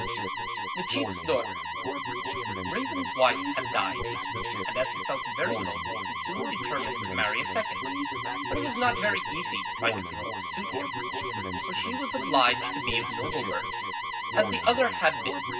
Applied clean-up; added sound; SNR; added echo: none; Alarm; 0 dB; reverberation time 0.4 s.